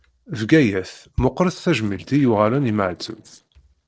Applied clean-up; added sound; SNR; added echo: neural separator model SepFormer DNS4.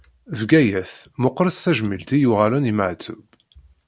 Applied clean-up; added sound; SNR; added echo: none; none; none; none.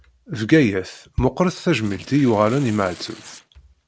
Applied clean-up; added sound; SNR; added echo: none; Bass drum + Tearing; 15 dB; none.